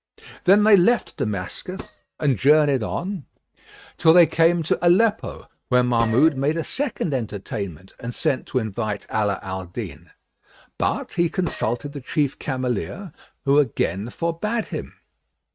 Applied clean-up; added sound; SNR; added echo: neural mask model RNNoise.